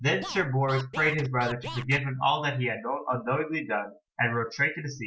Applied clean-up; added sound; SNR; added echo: none; Scratching (performance technique); 12 dB; none.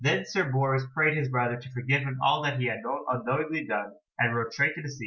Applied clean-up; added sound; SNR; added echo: none; none; none; none.